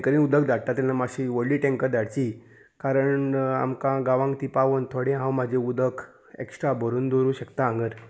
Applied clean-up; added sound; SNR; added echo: none; none; none; none.